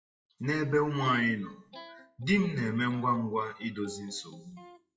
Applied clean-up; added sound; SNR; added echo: classical method WPE with log-MMSE.